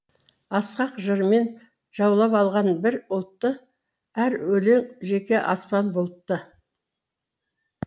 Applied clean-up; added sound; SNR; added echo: none; none; none; none.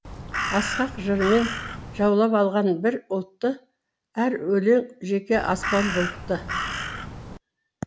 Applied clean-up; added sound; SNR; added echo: none; Crow; 6 dB; none.